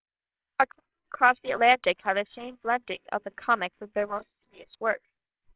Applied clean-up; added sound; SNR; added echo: neural separator model SepFormer WHAMR!.